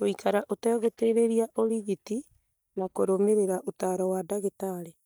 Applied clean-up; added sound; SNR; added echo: neural mask model DeepFilterNet 3.